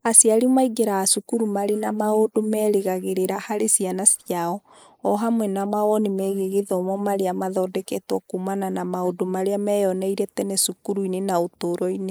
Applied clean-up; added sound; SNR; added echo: neural mask model Resemble Enhance denoiser.